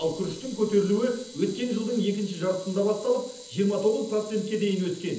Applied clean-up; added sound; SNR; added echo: none; Camera; 19 dB; reverberation time 0.7 s.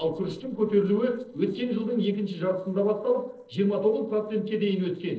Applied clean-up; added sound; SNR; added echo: neural separator model SepFormer DNS4.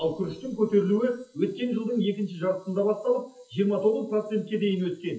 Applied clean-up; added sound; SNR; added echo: classical method WPE with log-MMSE.